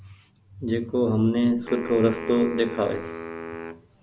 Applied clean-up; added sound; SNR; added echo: none; Wind instrument, woodwind instrument; 12 dB; none.